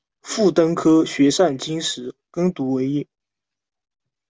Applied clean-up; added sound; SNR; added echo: none; none; none; none.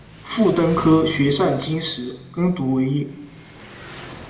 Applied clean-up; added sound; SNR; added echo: none; Engine; 15 dB; reverberation time 0.9 s.